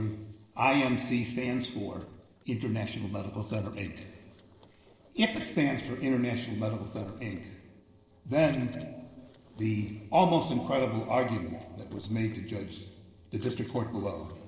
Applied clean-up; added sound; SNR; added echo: neural separator model SepFormer DNS4.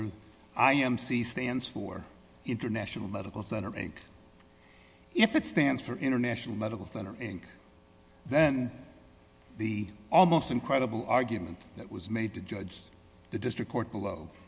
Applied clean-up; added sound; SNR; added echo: none; none; none; none.